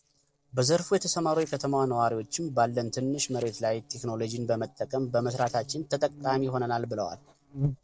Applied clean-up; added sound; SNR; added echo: neural separator model SepFormer DNS4.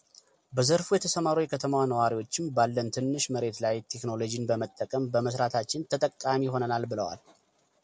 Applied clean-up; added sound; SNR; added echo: none; none; none; none.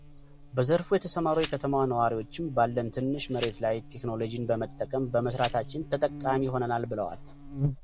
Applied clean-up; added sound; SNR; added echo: none; Buzz + Glass; 11 dB; none.